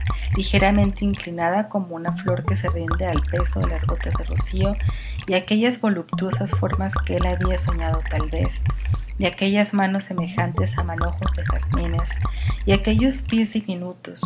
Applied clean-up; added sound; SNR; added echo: none; Liquid; 0 dB; none.